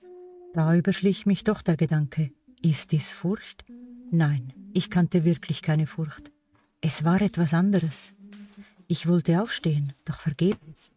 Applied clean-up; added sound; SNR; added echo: neural mask model RNNoise.